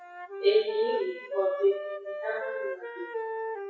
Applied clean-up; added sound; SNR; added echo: classical method WPE with log-MMSE.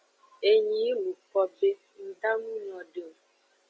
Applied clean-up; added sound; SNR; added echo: none; none; none; none.